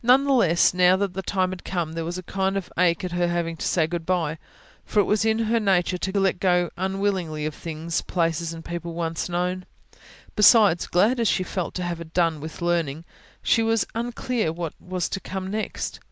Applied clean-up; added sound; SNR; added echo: none; none; none; none.